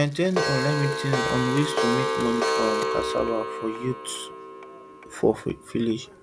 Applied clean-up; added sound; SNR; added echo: none; Clock; 1 dB; none.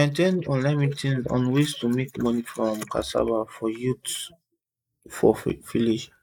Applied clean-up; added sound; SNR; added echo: neural mask model Resemble Enhance denoiser.